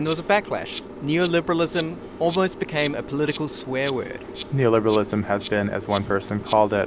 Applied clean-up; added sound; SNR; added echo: none; Insect; 11 dB; none.